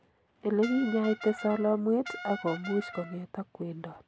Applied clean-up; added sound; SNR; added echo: none; Brass instrument; 12 dB; none.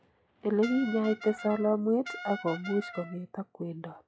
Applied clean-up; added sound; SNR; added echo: classical method log-MMSE.